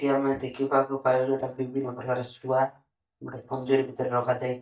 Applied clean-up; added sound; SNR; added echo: neural mask model DeepFilterNet 3.